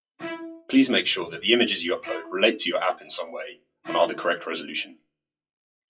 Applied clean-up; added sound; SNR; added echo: classical method WPE with log-MMSE.